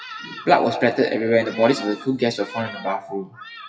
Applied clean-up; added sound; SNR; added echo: classical method WPE with log-MMSE.